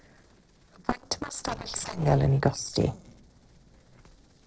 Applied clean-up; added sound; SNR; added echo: neural separator model SepFormer DNS4.